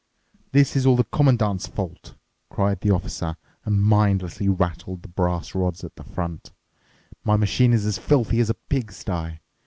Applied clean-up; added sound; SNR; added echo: none; none; none; none.